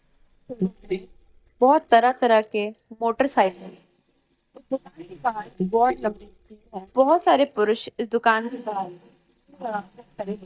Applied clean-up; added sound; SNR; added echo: neural mask model DeepFilterNet 3.